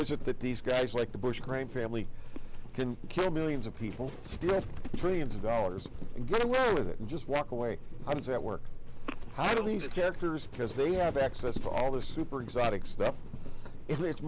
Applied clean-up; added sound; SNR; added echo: none; Livestock, farm animals, working animals; 3 dB; none.